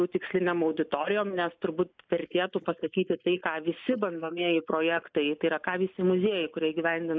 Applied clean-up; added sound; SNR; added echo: neural mask model Resemble Enhance denoiser.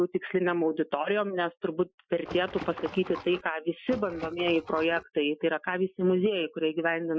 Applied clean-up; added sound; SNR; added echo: classical method Wiener filter.